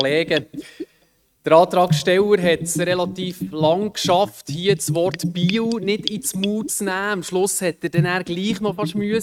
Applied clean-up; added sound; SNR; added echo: neural mask model RNNoise.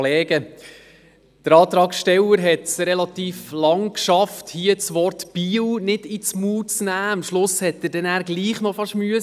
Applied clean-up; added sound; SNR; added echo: none; none; none; none.